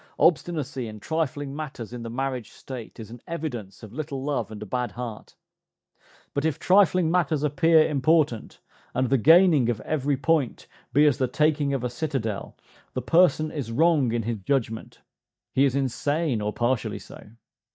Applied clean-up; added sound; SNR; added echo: neural mask model DeepFilterNet 3.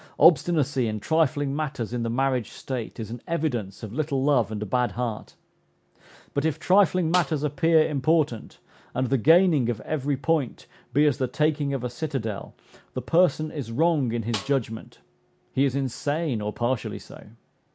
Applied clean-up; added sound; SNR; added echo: none; Snare drum; 15 dB; none.